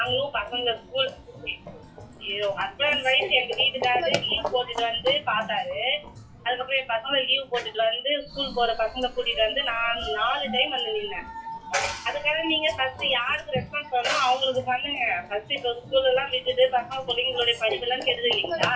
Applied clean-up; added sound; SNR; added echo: classical method WPE with log-MMSE.